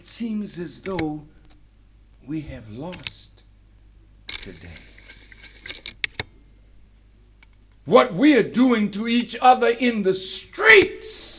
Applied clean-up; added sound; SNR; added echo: none; Mechanisms; 18 dB; reverberation time 0.3 s.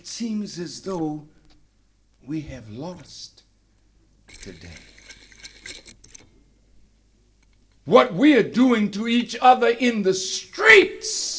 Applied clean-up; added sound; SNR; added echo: neural separator model SepFormer DNS4.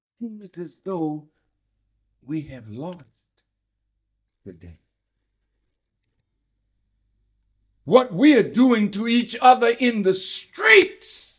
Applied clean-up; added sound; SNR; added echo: neural mask model DeepFilterNet 3.